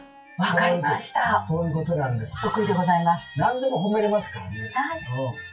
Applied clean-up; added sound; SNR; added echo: classical method WPE with log-MMSE.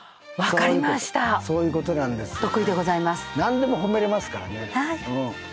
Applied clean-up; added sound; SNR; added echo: none; none; none; none.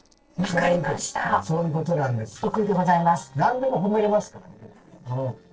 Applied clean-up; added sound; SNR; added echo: neural separator model SepFormer DNS4.